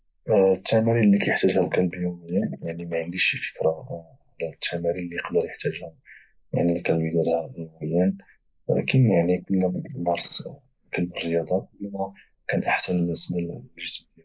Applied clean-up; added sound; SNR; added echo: neural mask model Resemble Enhance denoiser.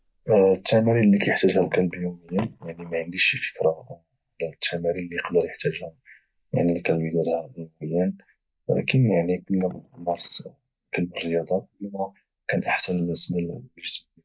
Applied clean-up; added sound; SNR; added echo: neural mask model DeepFilterNet 3.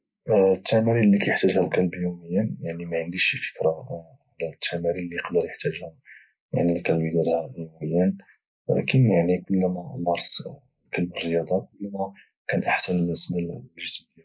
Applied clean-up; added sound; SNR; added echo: none; none; none; none.